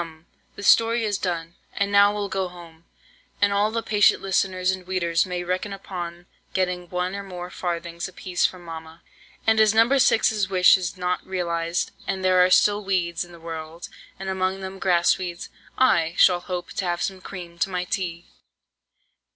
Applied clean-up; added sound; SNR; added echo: none; none; none; none.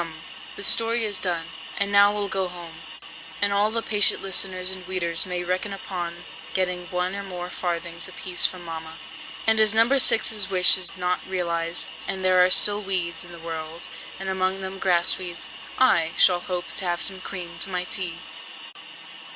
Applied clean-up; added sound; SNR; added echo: none; Hiss; 13 dB; none.